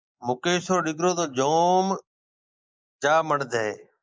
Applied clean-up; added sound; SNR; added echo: neural mask model Resemble Enhance denoiser.